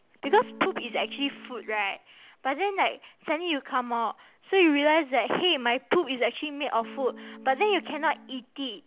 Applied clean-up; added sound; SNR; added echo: none; Electric guitar / Strum; 18 dB; none.